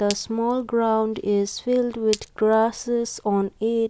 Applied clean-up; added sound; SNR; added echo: none; Glass; 16 dB; none.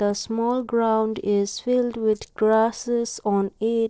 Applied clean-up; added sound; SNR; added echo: neural separator model SepFormer DNS4.